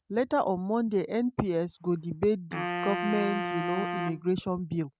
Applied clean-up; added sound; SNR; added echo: neural mask model RNNoise.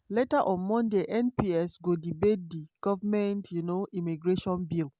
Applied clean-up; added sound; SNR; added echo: none; none; none; none.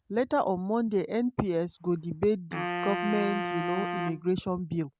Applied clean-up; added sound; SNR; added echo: none; Wind instrument, woodwind instrument; 6 dB; none.